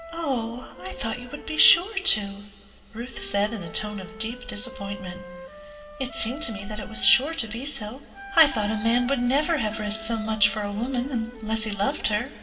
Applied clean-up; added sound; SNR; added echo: none; Wind instrument, woodwind instrument; 16 dB; reverberation time 1.7 s.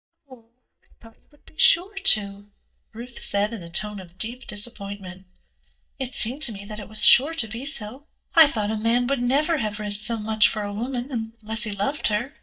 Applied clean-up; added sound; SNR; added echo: neural mask model DeepFilterNet 3.